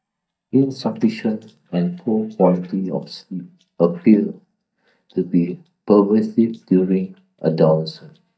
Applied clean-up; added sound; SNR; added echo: neural mask model DeepFilterNet 3.